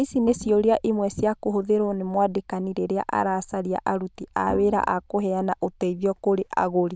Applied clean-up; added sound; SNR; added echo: neural diffusion model UNIVERSE++.